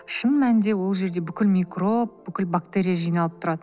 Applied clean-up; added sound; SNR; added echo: none; none; none; none.